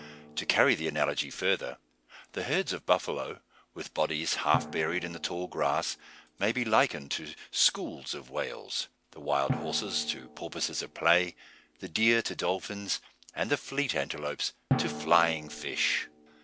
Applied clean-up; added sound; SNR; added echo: none; Drum; 12 dB; none.